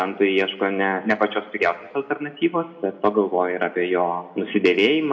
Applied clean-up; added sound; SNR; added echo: none; none; none; reverberation time 1.0 s.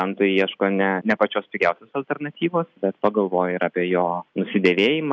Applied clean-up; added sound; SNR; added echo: none; none; none; none.